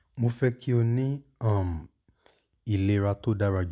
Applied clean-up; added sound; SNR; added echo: none; none; none; none.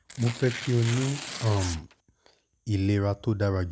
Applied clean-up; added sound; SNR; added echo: none; Tearing; 11 dB; none.